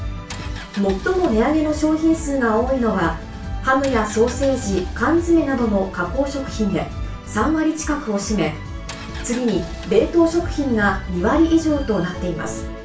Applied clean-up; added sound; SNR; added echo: none; Engine; 16 dB; reverberation time 0.3 s.